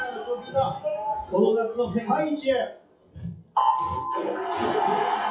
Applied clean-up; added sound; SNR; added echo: classical method WPE with log-MMSE.